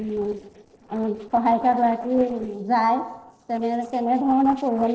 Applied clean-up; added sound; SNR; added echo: neural separator model SepFormer DNS4.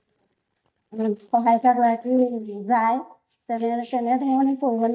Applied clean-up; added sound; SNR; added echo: neural mask model DeepFilterNet 3.